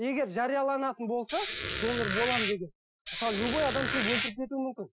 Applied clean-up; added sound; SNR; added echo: classical method Wiener filter.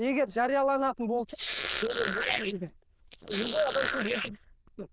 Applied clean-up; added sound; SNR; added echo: neural diffusion model UNIVERSE++.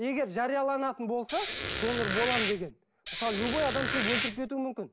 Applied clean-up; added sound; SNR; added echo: none; Squeak; 1 dB; none.